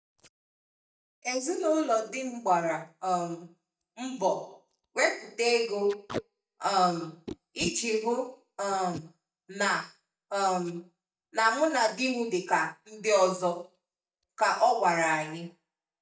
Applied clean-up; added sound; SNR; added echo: neural mask model DeepFilterNet 3.